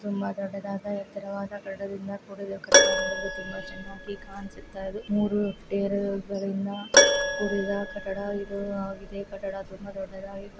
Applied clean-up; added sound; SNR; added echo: none; Keyboard (musical); -4 dB; none.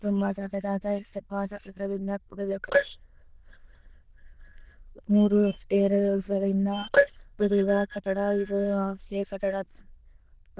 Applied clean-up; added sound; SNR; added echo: neural diffusion model UNIVERSE++.